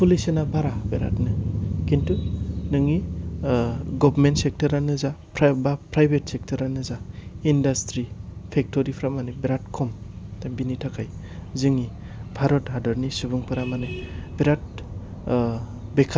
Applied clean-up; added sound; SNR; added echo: none; none; none; none.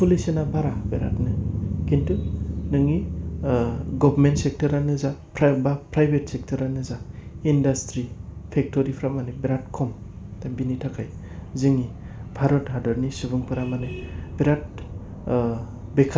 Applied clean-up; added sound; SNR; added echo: none; none; none; reverberation time 0.4 s.